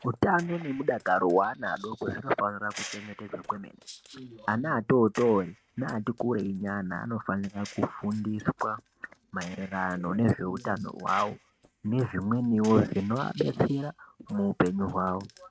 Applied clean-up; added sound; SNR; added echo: neural mask model RNNoise.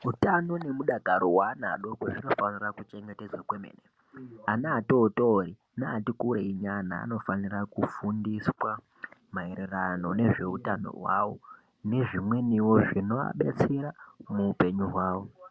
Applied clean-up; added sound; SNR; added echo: none; none; none; none.